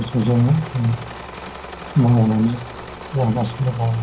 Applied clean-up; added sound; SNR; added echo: none; Engine / Mechanisms; 15 dB; reverberation time 0.3 s.